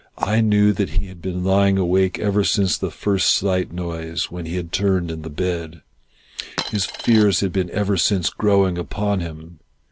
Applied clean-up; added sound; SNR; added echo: none; Coin (dropping); 9 dB; none.